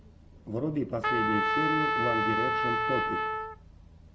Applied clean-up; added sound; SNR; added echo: none; Trumpet; -5 dB; none.